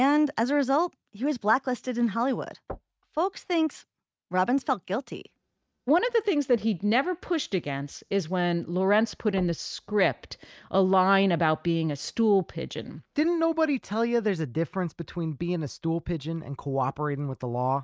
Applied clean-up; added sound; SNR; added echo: neural mask model RNNoise.